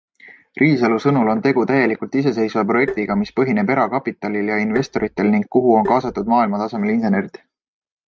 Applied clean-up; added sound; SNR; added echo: neural mask model RNNoise.